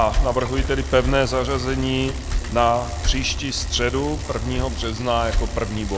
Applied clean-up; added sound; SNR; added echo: none; Bicycle; 2 dB; none.